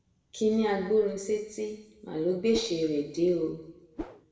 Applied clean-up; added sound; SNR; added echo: none; Whoosh, swoosh, swish; 12 dB; reverberation time 0.9 s.